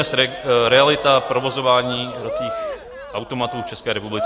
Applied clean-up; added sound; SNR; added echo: none; Cheering; 11 dB; none.